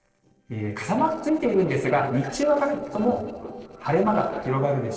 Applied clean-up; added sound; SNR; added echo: neural separator model SepFormer DNS4.